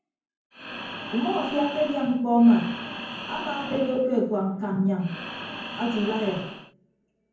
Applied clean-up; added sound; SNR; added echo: none; Breathing; 10 dB; reverberation time 0.9 s.